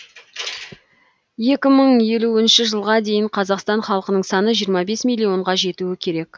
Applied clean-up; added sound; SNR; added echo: none; none; none; none.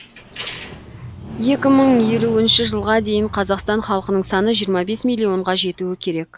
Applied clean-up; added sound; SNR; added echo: none; Motorcycle; 14 dB; none.